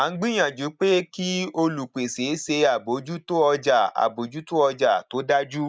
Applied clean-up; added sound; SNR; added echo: neural mask model Resemble Enhance denoiser.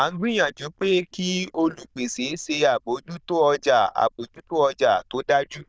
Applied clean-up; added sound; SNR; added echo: neural diffusion model UNIVERSE++.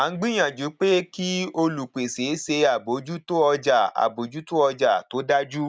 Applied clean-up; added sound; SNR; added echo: none; none; none; none.